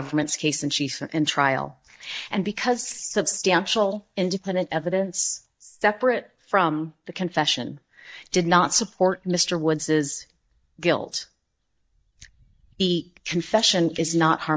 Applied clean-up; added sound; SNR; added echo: neural mask model DeepFilterNet 3.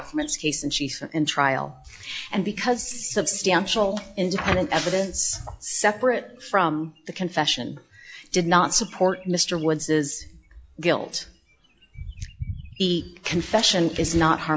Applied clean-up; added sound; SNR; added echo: classical method log-MMSE.